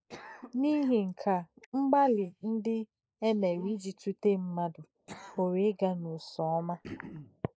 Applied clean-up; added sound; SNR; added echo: neural mask model Resemble Enhance denoiser.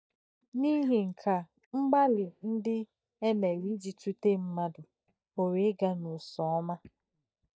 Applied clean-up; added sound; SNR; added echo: neural mask model DeepFilterNet 3.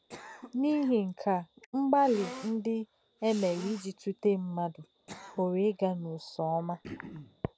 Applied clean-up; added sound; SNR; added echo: none; Cough; 18 dB; none.